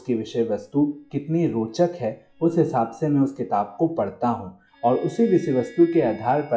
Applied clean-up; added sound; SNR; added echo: classical method log-MMSE.